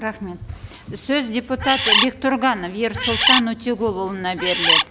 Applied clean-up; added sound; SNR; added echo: none; Bird; -5 dB; none.